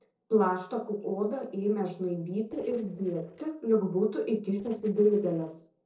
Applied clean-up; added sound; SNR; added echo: neural separator model SepFormer DNS4.